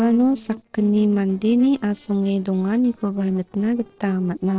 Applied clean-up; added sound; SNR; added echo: neural separator model SepFormer DNS4.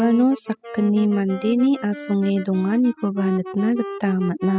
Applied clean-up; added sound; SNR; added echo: classical method spectral subtraction.